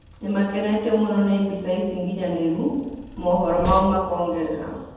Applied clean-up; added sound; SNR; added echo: none; Train; 14 dB; reverberation time 1.1 s.